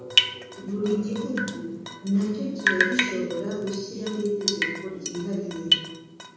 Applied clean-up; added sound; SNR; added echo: none; Drip; 0 dB; reverberation time 1.3 s.